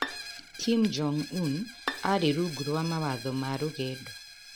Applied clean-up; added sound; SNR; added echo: none; Bowed string instrument + Screech; 10 dB; none.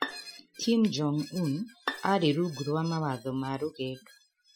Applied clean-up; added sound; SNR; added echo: classical method Wiener filter.